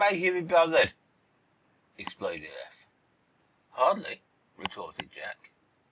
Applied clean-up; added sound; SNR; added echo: none; none; none; none.